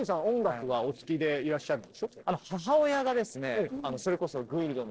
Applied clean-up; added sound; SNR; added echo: neural separator model SepFormer DNS4.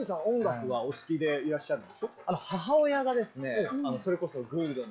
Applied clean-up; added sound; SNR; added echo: classical method log-MMSE.